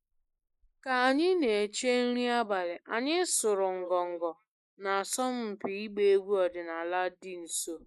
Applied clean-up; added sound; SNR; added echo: neural mask model Resemble Enhance denoiser.